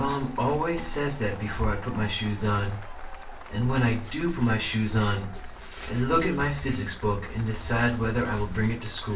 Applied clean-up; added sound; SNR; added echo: none; Applause / Cheering; 20 dB; reverberation time 0.3 s.